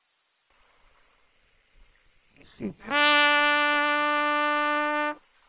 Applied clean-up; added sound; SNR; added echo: neural separator model SepFormer WHAM!.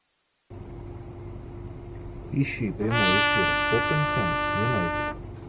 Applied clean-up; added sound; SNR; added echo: none; Trumpet; -4 dB; none.